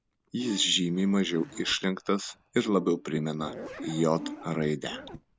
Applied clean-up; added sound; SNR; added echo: none; Zipper (clothing) + Brass instrument; 15 dB; none.